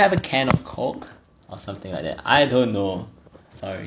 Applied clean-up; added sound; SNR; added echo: none; Chime; 3 dB; none.